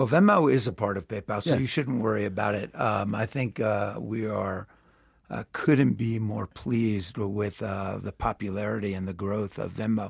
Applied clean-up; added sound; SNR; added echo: none; none; none; none.